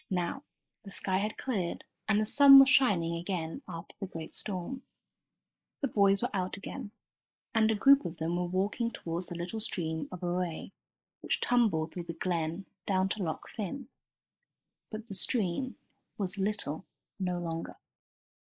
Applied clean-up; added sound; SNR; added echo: neural mask model Resemble Enhance denoiser.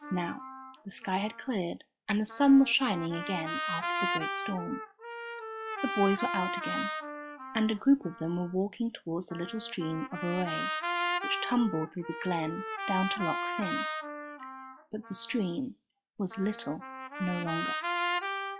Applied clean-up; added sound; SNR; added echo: classical method log-MMSE.